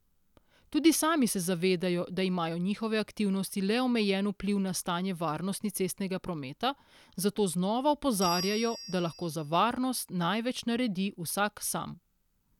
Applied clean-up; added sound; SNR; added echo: none; Bell; 11 dB; none.